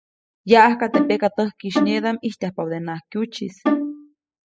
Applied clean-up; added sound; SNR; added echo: classical method spectral subtraction.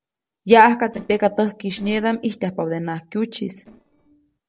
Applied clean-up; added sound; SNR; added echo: neural separator model SepFormer DNS4.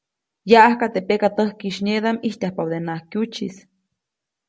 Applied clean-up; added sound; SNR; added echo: none; none; none; none.